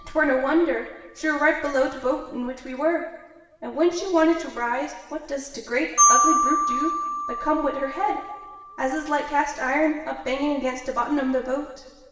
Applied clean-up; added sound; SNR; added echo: none; Marimba, xylophone; 4 dB; reverberation time 1.3 s.